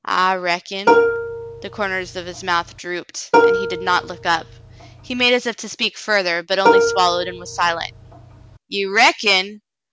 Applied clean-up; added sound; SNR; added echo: none; Plucked string instrument; -1 dB; none.